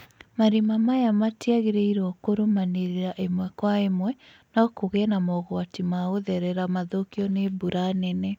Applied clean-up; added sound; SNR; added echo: none; none; none; none.